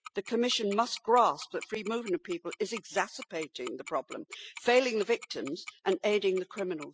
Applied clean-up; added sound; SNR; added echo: classical method spectral subtraction.